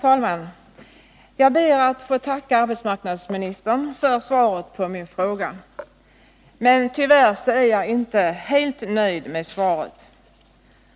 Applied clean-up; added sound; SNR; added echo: none; none; none; none.